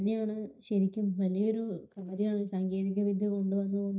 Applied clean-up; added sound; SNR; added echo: neural mask model DeepFilterNet 3.